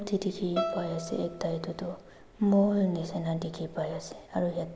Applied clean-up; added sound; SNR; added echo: none; Bowed string instrument; 10 dB; none.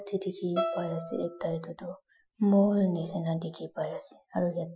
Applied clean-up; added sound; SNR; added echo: classical method Wiener filter.